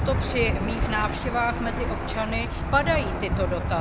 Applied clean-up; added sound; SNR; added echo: none; Engine / Aircraft; 0 dB; none.